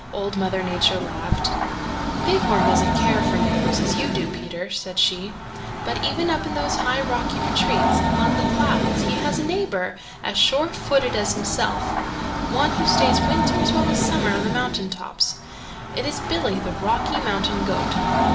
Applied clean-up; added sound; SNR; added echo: none; Train; -2 dB; reverberation time 0.5 s.